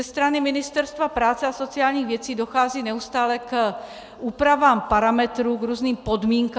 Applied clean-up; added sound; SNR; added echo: none; none; none; none.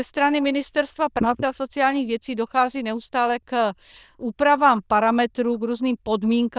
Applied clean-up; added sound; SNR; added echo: neural diffusion model UNIVERSE++.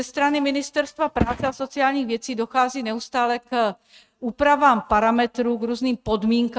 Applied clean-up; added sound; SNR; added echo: neural mask model RNNoise.